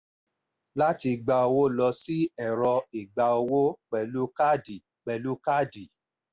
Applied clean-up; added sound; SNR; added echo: none; none; none; none.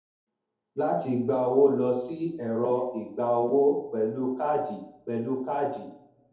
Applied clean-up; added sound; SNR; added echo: none; none; none; reverberation time 2.0 s.